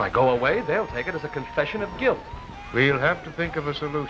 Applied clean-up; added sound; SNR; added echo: none; Thunder + Cheering; 14 dB; none.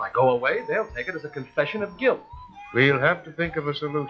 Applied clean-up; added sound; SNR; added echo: classical method log-MMSE.